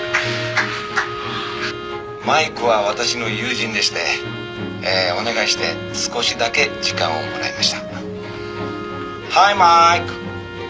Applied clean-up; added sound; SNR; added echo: none; Bowed string instrument; 13 dB; none.